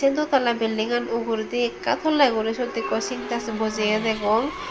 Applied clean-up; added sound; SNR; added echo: none; Race car, auto racing / Accelerating, revving, vroom; 13 dB; none.